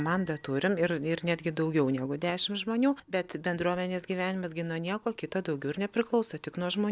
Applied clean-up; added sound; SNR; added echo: none; Bicycle bell; 18 dB; none.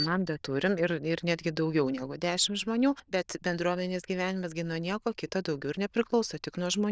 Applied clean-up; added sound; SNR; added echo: neural diffusion model UNIVERSE++.